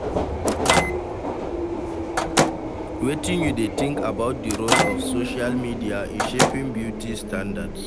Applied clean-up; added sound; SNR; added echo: none; Microwave oven + Subway, metro, underground; -4 dB; none.